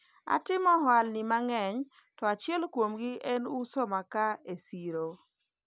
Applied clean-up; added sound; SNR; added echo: none; none; none; none.